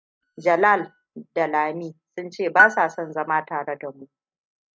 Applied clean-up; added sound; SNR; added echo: neural mask model DeepFilterNet 3.